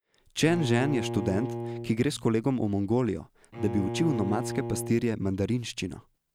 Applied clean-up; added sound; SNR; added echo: none; Bowed string instrument; 8 dB; none.